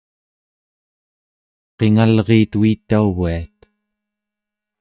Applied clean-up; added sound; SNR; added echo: neural mask model DeepFilterNet 3.